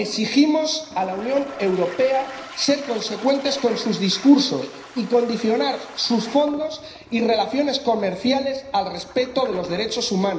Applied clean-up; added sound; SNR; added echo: none; Toilet flush; 18 dB; reverberation time 0.9 s.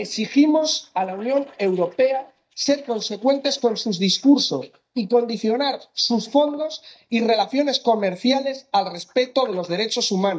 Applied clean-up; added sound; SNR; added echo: neural mask model DeepFilterNet 3.